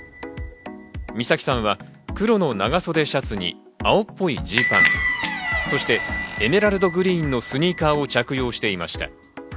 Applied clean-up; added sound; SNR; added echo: none; Squeak / Bell; 6 dB; none.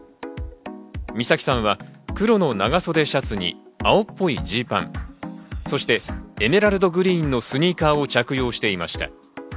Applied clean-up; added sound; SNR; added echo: none; none; none; none.